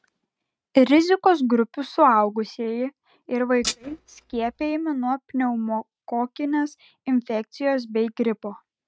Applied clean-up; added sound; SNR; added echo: neural mask model RNNoise.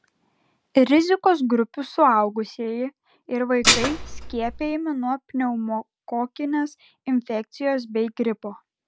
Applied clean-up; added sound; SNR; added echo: none; Dishes, pots, and pans; 0 dB; none.